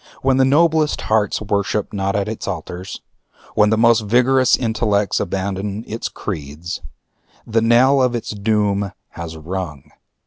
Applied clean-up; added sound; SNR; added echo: none; none; none; none.